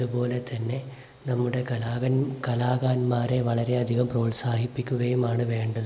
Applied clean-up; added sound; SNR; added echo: none; none; none; none.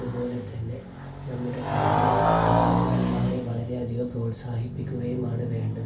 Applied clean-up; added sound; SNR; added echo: none; Motorcycle; -4 dB; reverberation time 0.2 s.